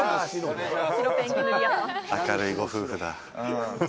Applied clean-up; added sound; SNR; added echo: none; none; none; none.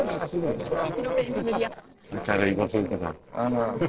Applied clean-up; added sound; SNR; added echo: neural separator model SepFormer DNS4.